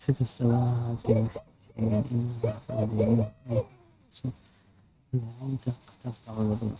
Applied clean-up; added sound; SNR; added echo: neural mask model RNNoise.